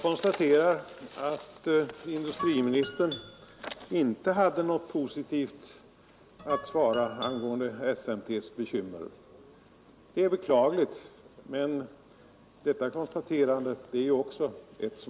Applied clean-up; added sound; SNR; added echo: none; Guitar; 13 dB; none.